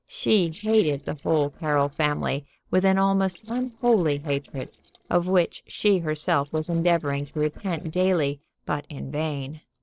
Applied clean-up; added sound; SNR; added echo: neural separator model SepFormer DNS4.